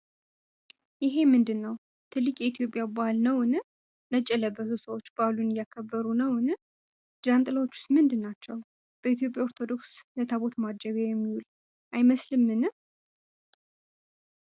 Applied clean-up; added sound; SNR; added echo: none; none; none; none.